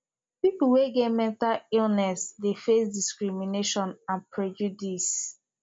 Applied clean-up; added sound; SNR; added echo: none; none; none; none.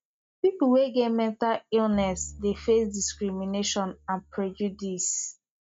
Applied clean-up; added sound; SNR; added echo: neural mask model RNNoise.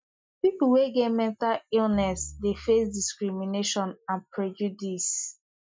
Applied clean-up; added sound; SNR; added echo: classical method Wiener filter.